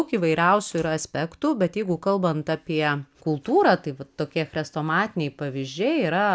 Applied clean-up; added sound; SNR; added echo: none; none; none; none.